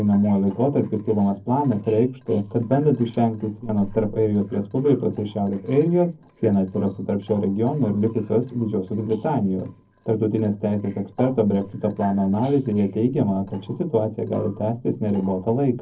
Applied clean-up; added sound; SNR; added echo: neural separator model SepFormer DNS4.